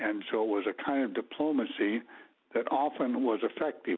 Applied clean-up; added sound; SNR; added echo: none; none; none; none.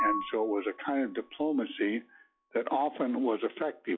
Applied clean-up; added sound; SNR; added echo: classical method log-MMSE.